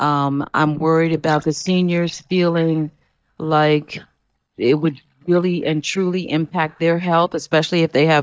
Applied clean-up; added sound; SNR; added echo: neural mask model DeepFilterNet 3.